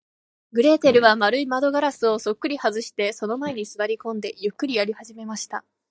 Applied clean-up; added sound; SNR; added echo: neural mask model DeepFilterNet 3.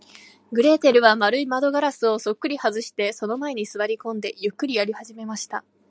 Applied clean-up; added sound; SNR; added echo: none; none; none; none.